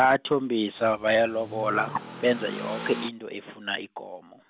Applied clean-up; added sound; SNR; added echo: none; Accelerating, revving, vroom / Car; 12 dB; none.